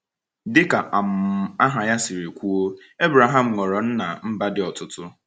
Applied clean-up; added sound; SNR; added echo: none; none; none; none.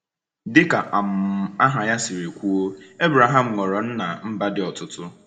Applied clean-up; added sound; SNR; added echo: none; none; none; reverberation time 2.1 s.